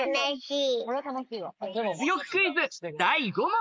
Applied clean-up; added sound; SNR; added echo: neural mask model Resemble Enhance denoiser.